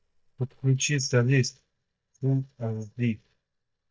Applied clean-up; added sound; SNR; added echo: neural mask model DeepFilterNet 3.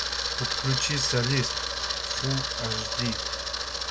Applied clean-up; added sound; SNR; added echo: none; Camera; -1 dB; none.